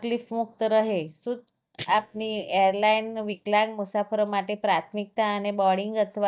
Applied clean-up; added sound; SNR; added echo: neural mask model DeepFilterNet 3.